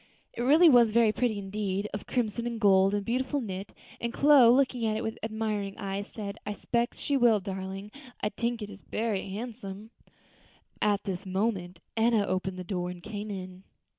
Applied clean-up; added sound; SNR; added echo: none; none; none; none.